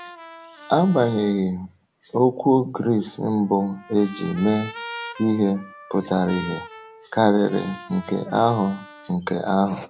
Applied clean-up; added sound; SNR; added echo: none; Trumpet; 18 dB; none.